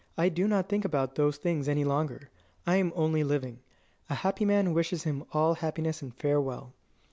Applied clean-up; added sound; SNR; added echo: none; none; none; none.